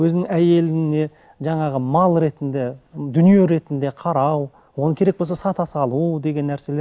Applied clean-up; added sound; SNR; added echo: none; none; none; none.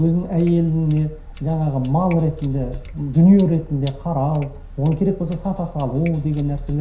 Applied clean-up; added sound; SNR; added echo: none; Sink (filling or washing); 15 dB; reverberation time 0.5 s.